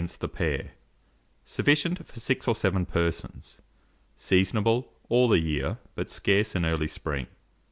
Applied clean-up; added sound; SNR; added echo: none; none; none; none.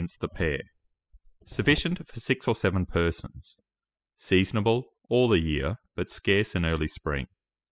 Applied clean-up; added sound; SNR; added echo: classical method spectral subtraction.